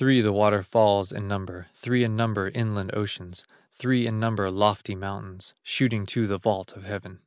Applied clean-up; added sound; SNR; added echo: none; none; none; none.